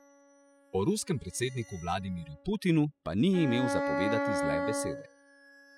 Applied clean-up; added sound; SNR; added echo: classical method spectral subtraction.